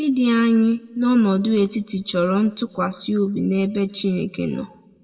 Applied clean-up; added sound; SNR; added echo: none; none; none; reverberation time 0.7 s.